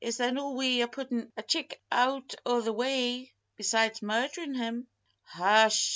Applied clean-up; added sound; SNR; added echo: none; none; none; none.